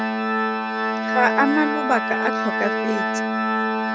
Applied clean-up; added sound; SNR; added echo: none; Organ; -2 dB; none.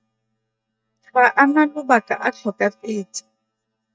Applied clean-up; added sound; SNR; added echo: neural mask model DeepFilterNet 3.